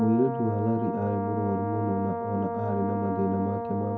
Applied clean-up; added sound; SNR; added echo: none; Brass instrument; 4 dB; reverberation time 0.4 s.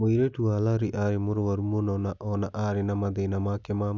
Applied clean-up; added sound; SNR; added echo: none; none; none; none.